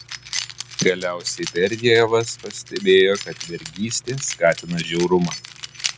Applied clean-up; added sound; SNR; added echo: none; Keys jangling; 12 dB; none.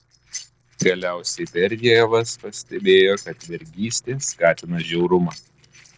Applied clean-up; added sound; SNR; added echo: neural separator model SepFormer DNS4.